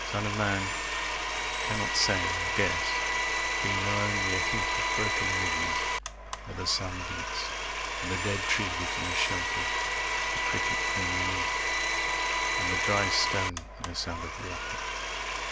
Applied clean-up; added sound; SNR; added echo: none; Domestic sounds, home sounds; -4 dB; none.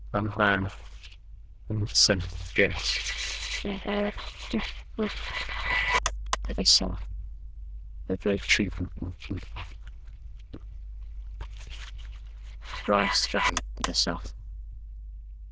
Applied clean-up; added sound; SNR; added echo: neural diffusion model UNIVERSE++.